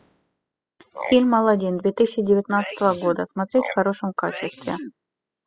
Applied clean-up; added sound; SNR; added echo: classical method spectral subtraction.